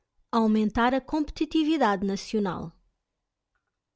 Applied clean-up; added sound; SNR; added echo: none; none; none; none.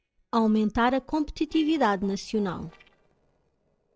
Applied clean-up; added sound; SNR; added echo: neural separator model SepFormer DNS4.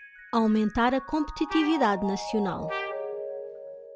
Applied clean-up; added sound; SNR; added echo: none; Trumpet + Mallet percussion; 9 dB; none.